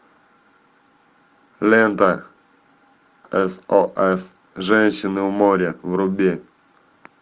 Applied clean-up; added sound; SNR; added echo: none; none; none; none.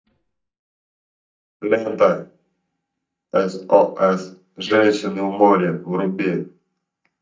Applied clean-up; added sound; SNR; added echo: neural mask model DeepFilterNet 3.